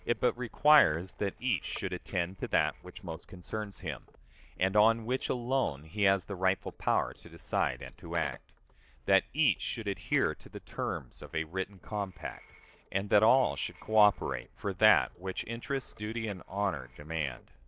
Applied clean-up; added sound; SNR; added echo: neural separator model SepFormer DNS4.